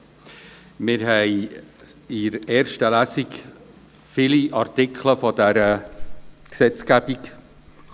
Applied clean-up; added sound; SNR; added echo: none; Clock; 18 dB; none.